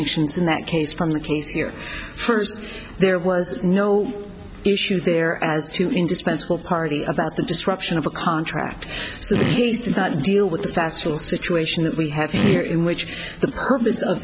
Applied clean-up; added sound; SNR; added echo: none; Fart; 6 dB; none.